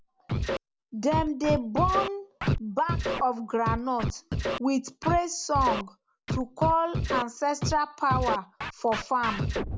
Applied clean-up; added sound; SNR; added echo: none; Scratching (performance technique); 3 dB; none.